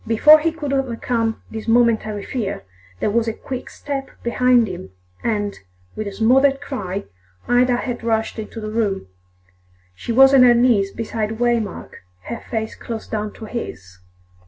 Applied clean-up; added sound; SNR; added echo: none; none; none; none.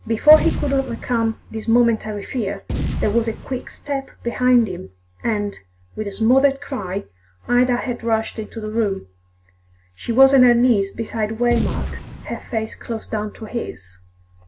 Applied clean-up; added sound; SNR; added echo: none; Boom; 7 dB; none.